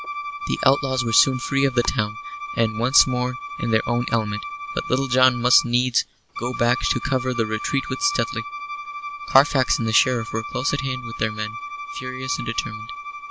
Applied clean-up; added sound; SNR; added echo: none; Bowed string instrument; 9 dB; none.